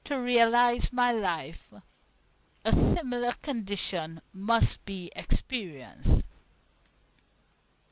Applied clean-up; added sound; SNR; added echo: none; none; none; none.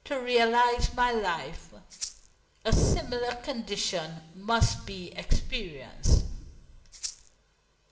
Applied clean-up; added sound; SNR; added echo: none; Rattle (instrument); 12 dB; reverberation time 0.9 s.